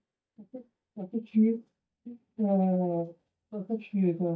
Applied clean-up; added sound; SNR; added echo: neural mask model DeepFilterNet 3.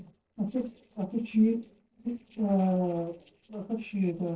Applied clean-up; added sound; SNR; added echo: neural separator model SepFormer DNS4.